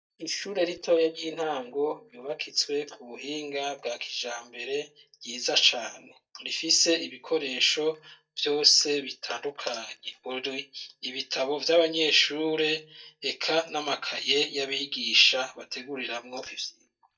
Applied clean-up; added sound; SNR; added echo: neural mask model DeepFilterNet 3.